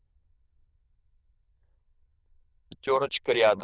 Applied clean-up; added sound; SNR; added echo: neural diffusion model UNIVERSE++.